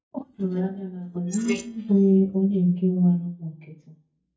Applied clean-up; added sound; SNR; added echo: neural mask model DeepFilterNet 3.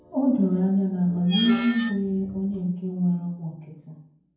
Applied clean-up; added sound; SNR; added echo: none; Screech; 9 dB; reverberation time 0.9 s.